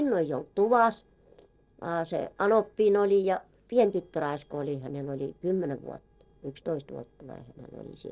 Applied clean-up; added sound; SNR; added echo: neural separator model SepFormer DNS4.